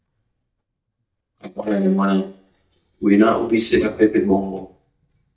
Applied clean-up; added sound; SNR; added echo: neural mask model DeepFilterNet 3.